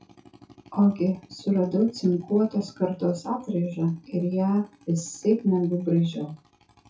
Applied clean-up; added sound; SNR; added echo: classical method WPE with log-MMSE.